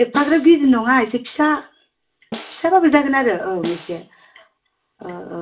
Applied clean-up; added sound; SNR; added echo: none; Snare drum; 18 dB; reverberation time 0.2 s.